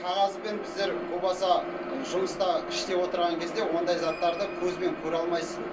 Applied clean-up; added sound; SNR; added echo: none; none; none; reverberation time 0.3 s.